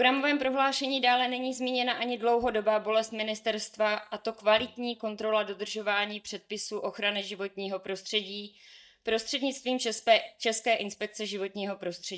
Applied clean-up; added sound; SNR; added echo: neural mask model DeepFilterNet 3.